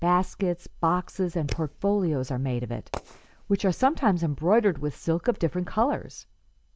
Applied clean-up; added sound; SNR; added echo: none; Fireworks; 16 dB; none.